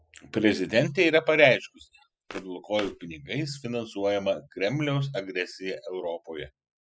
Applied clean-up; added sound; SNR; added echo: classical method spectral subtraction.